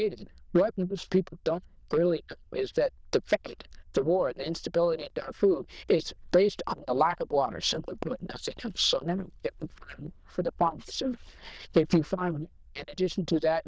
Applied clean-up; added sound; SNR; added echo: neural diffusion model UNIVERSE++.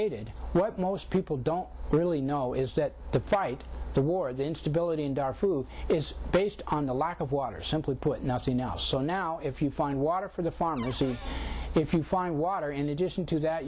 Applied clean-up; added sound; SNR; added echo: none; Cupboard open or close / Door; 17 dB; none.